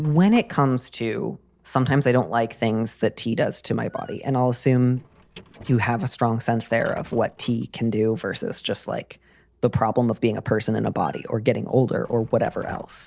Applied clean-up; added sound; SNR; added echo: neural separator model SepFormer DNS4.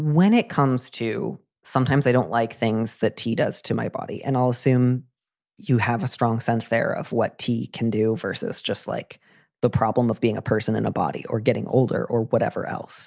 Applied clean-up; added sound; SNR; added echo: none; none; none; none.